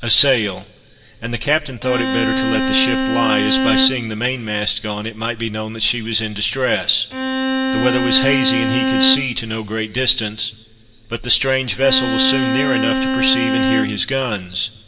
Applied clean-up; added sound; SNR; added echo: none; Bowed string instrument; -1 dB; reverberation time 2.3 s.